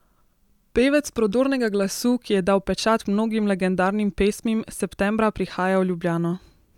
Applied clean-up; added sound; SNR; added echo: none; none; none; none.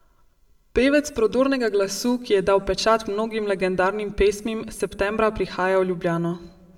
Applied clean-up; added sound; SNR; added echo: none; none; none; reverberation time 0.7 s.